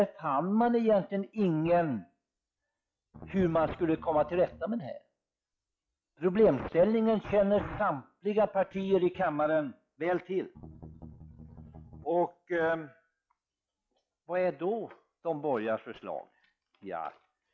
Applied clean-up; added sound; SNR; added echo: classical method log-MMSE.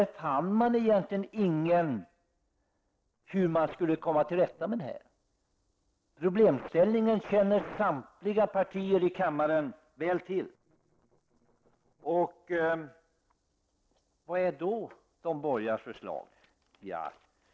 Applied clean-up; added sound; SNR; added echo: neural separator model SepFormer DNS4.